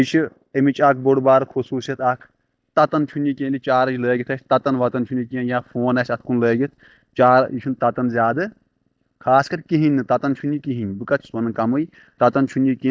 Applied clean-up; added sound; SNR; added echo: neural mask model DeepFilterNet 3.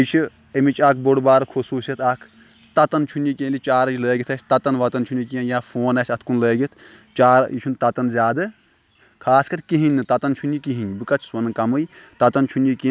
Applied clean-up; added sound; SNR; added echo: none; none; none; none.